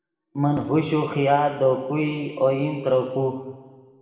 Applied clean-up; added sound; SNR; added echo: none; none; none; reverberation time 1.5 s.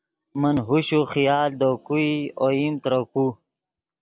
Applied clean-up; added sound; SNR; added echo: none; none; none; none.